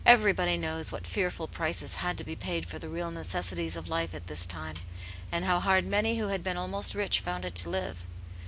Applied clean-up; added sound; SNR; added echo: none; Idling / Engine starting / Accelerating, revving, vroom / Car; 12 dB; none.